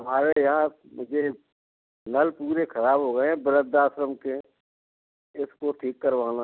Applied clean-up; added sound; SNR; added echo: none; none; none; none.